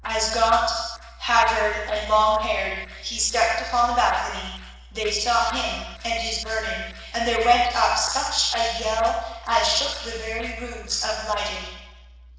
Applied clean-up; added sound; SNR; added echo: neural separator model SepFormer DNS4.